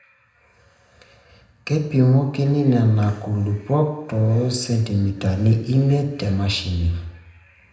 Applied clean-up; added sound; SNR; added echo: none; none; none; reverberation time 0.8 s.